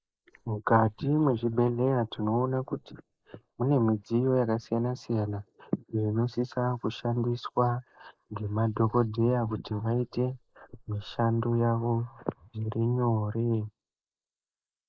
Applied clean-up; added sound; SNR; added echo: neural mask model Resemble Enhance denoiser.